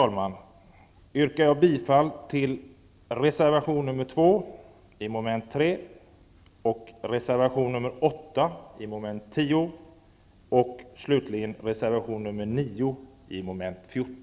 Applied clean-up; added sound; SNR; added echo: none; none; none; none.